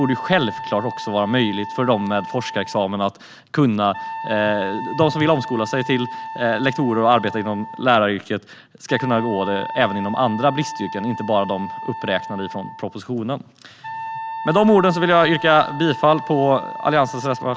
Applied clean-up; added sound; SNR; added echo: none; Wind instrument, woodwind instrument; 11 dB; none.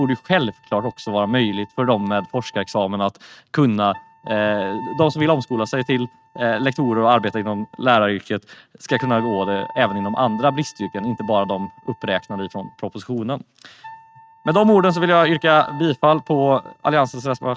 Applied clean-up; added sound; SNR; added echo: neural mask model RNNoise.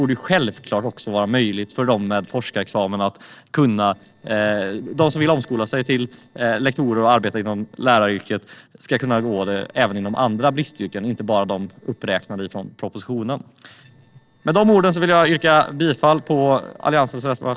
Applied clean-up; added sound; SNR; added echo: neural separator model SepFormer DNS4.